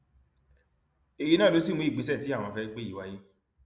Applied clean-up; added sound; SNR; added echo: none; none; none; none.